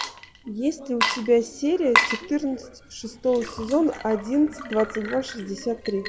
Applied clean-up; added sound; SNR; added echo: none; Water / Liquid; 6 dB; none.